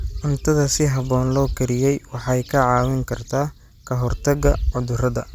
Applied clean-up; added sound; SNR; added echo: none; none; none; none.